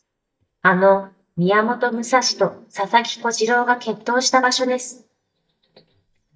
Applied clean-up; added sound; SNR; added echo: neural mask model DeepFilterNet 3.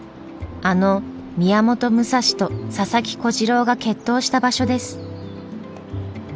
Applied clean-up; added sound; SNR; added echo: none; none; none; none.